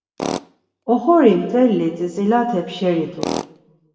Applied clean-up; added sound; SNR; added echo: none; Tools; 13 dB; reverberation time 1.1 s.